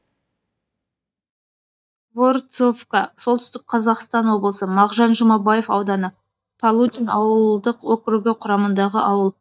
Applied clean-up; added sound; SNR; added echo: neural mask model DeepFilterNet 3.